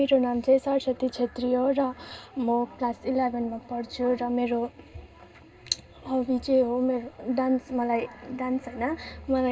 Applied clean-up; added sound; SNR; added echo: none; none; none; reverberation time 0.2 s.